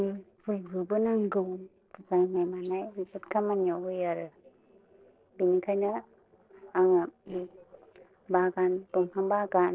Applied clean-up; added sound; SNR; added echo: neural separator model SepFormer DNS4.